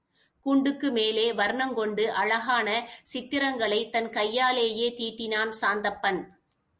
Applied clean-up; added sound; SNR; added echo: none; none; none; none.